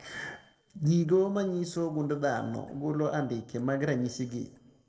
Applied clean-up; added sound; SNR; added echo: neural separator model SepFormer DNS4.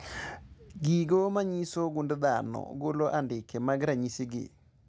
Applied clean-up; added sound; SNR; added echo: none; none; none; none.